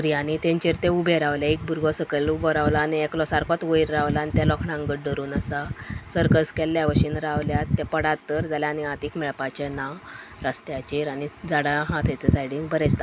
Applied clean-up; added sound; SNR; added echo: none; none; none; none.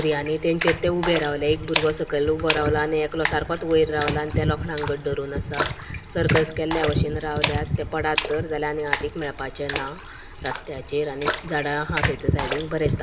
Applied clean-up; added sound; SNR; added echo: none; Splash, splatter; 7 dB; reverberation time 1.7 s.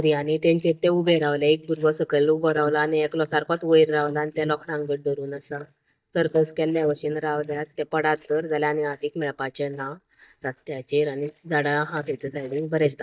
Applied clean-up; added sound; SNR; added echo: neural mask model DeepFilterNet 3.